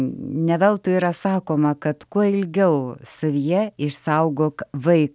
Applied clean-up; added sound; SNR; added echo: none; none; none; none.